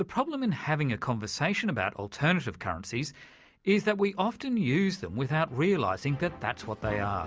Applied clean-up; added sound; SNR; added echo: none; none; none; none.